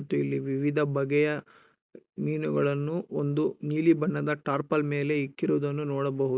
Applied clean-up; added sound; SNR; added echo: none; none; none; none.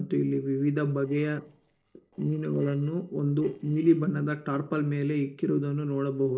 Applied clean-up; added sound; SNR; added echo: neural separator model SepFormer DNS4.